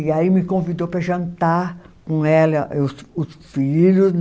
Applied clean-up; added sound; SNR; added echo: none; none; none; none.